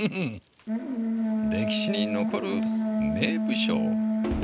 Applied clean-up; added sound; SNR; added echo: none; none; none; none.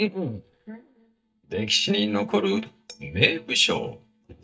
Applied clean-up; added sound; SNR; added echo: neural mask model DeepFilterNet 3.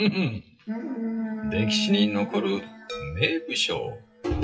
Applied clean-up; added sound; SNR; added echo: classical method WPE with log-MMSE.